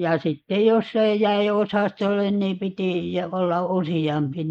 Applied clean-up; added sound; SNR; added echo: neural mask model Resemble Enhance denoiser.